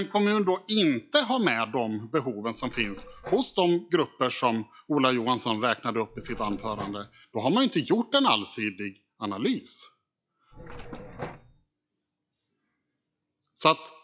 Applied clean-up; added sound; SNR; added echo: classical method log-MMSE.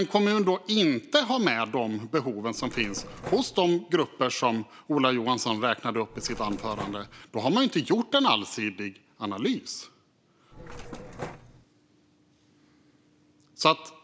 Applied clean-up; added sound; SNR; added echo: none; Mechanisms; 13 dB; none.